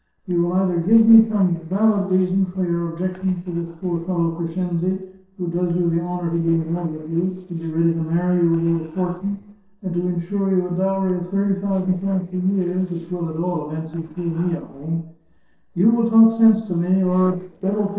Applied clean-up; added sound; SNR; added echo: neural separator model SepFormer DNS4.